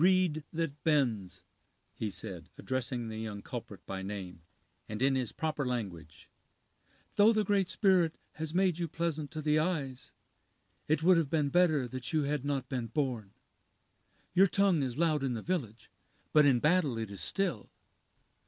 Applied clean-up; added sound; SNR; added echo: none; none; none; none.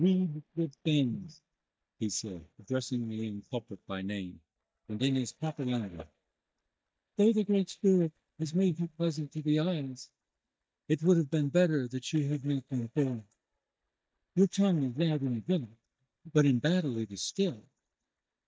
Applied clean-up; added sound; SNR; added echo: neural mask model DeepFilterNet 3.